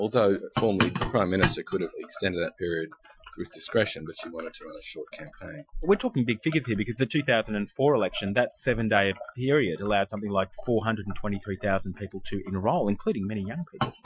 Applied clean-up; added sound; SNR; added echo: classical method Wiener filter.